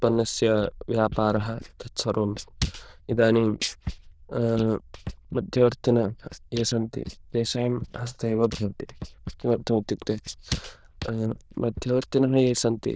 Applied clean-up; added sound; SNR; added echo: neural diffusion model UNIVERSE++.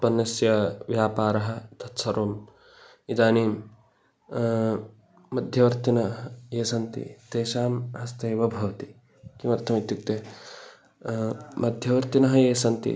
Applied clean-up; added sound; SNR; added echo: none; none; none; none.